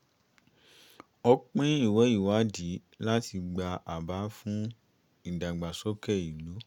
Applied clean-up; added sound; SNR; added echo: none; none; none; none.